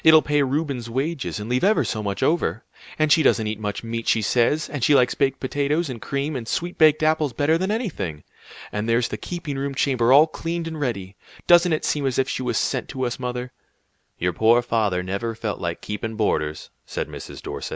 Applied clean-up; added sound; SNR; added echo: none; none; none; none.